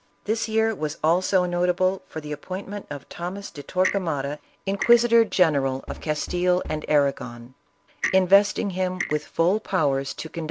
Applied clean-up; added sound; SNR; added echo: none; Clock + Knock; 12 dB; none.